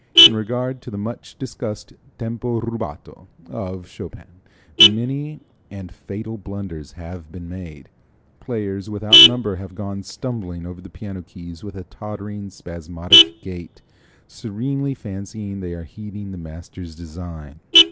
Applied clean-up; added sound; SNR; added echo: none; Vehicle horn, car horn, honking; -4 dB; none.